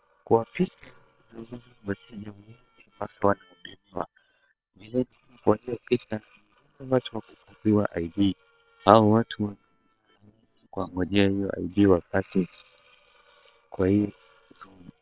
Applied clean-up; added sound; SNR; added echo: neural separator model SepFormer WHAM!.